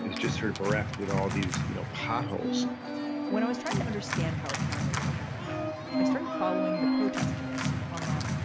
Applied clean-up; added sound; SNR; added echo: none; Organ; -5 dB; none.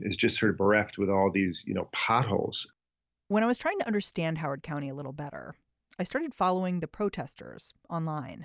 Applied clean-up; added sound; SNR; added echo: none; none; none; none.